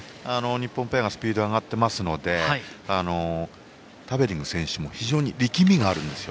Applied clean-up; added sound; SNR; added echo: none; none; none; none.